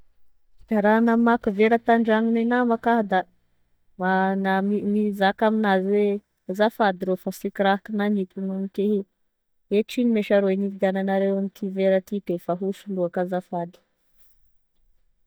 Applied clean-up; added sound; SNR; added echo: neural mask model DeepFilterNet 3.